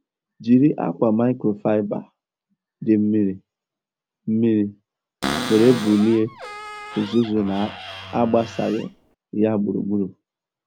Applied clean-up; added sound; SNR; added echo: none; Cupboard open or close; 10 dB; none.